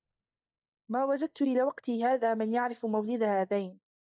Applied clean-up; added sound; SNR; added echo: neural mask model DeepFilterNet 3.